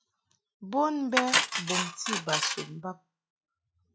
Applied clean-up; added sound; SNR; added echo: classical method log-MMSE.